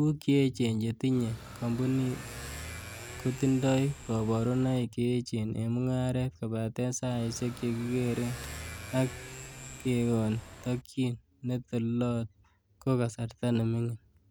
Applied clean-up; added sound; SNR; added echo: none; Motorcycle / Accelerating, revving, vroom; 13 dB; none.